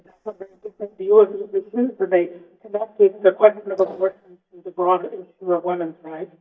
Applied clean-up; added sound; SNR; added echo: neural mask model DeepFilterNet 3.